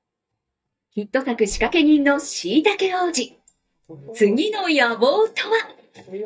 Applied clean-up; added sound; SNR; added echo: neural mask model DeepFilterNet 3.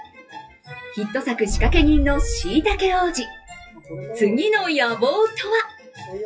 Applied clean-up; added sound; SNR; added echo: classical method WPE with log-MMSE.